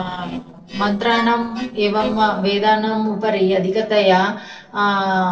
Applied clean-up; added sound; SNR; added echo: neural separator model SepFormer DNS4.